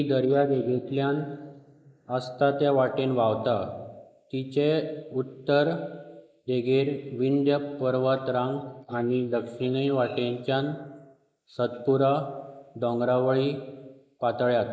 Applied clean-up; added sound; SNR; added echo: neural mask model Resemble Enhance denoiser.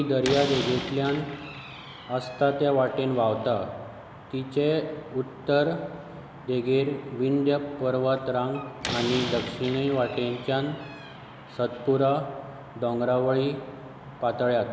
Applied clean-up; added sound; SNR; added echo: none; Slam; 12 dB; none.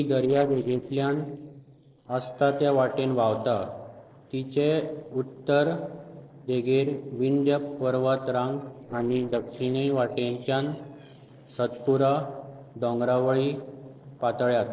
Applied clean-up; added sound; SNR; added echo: neural separator model SepFormer DNS4.